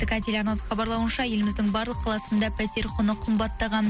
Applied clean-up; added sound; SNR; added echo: none; none; none; none.